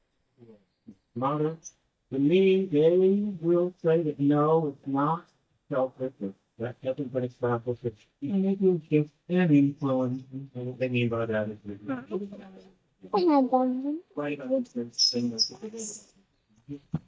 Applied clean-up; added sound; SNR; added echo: neural mask model DeepFilterNet 3.